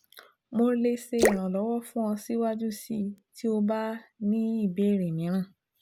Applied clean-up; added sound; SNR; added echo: none; Drip / Splash, splatter; 4 dB; none.